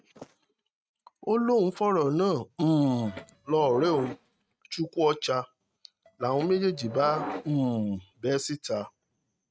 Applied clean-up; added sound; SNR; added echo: neural mask model RNNoise.